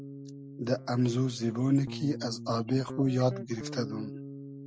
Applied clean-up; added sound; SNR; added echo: none; Guitar; 12 dB; none.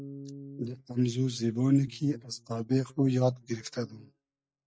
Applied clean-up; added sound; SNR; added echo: neural mask model DeepFilterNet 3.